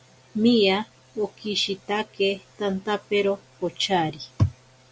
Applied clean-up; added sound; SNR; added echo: none; none; none; none.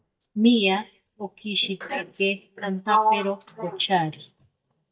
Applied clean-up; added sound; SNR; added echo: neural mask model DeepFilterNet 3.